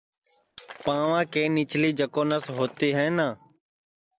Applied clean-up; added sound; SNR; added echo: none; Shatter; 19 dB; none.